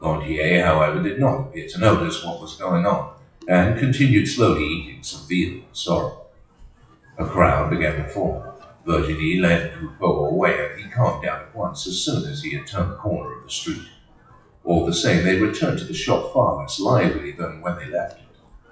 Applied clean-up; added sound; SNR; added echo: classical method WPE with log-MMSE.